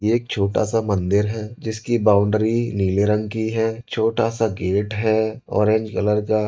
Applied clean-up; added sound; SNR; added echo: neural mask model DeepFilterNet 3.